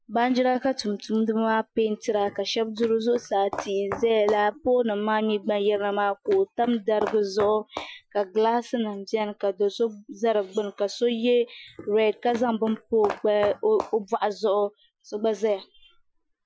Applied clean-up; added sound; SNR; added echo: classical method Wiener filter.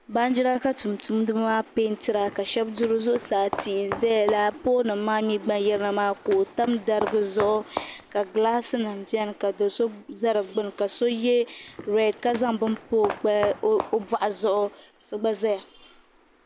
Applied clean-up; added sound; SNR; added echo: none; Walk, footsteps; 12 dB; none.